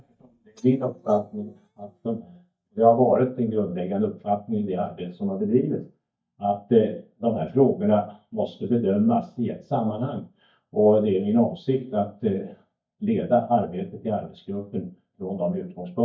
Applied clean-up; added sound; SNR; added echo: neural mask model DeepFilterNet 3.